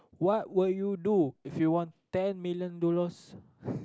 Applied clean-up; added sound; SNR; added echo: none; none; none; none.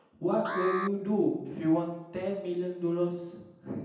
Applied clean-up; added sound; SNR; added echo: none; Alarm; 8 dB; reverberation time 0.9 s.